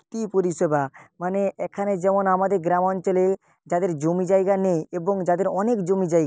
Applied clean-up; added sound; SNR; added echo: none; none; none; none.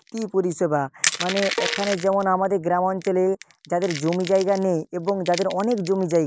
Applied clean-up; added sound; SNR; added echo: none; Crushing + Bowed string instrument; 10 dB; none.